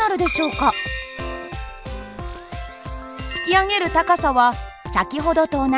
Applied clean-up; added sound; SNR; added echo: none; Bell; 16 dB; none.